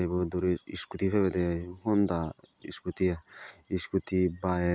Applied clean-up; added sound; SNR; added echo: none; none; none; none.